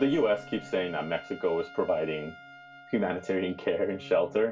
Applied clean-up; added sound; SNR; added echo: none; Trumpet; 20 dB; reverberation time 0.2 s.